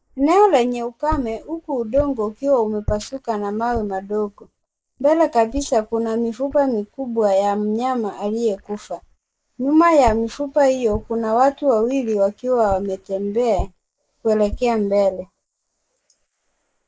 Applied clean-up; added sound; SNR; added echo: neural mask model Resemble Enhance denoiser.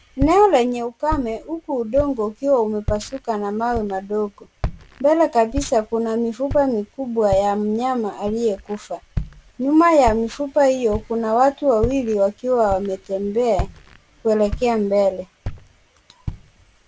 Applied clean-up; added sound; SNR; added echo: none; Walk, footsteps; 13 dB; none.